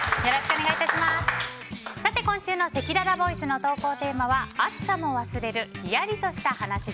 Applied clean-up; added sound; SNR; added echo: none; Bird; 14 dB; none.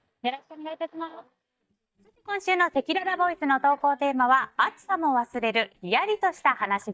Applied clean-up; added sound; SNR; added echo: neural mask model DeepFilterNet 3.